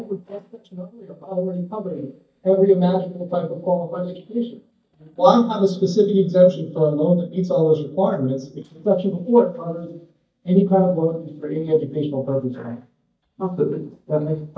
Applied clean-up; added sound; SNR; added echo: neural mask model DeepFilterNet 3.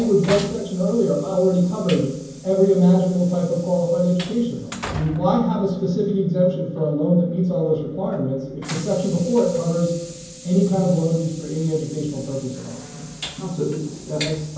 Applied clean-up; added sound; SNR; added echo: none; Train; 17 dB; reverberation time 0.9 s.